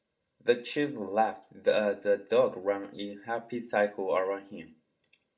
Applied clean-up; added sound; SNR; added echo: none; none; none; reverberation time 0.4 s.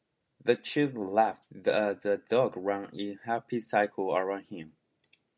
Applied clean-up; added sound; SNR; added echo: none; none; none; none.